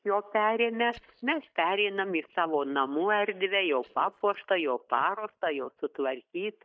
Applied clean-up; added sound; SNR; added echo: neural mask model DeepFilterNet 3.